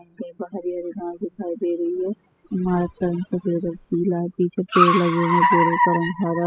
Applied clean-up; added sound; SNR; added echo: classical method spectral subtraction.